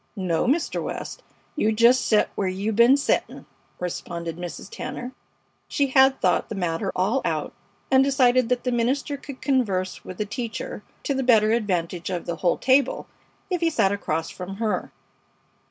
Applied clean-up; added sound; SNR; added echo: none; none; none; none.